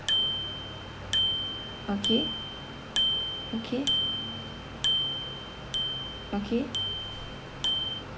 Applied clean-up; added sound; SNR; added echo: none; Bicycle bell; -4 dB; none.